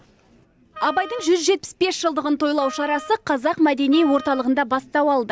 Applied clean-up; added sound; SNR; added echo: none; Wind instrument, woodwind instrument; 18 dB; none.